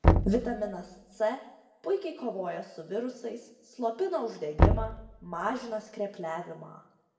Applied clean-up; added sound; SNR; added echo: none; Knock; -4 dB; reverberation time 0.8 s.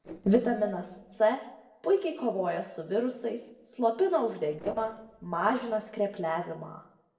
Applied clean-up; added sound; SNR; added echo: neural separator model SepFormer DNS4.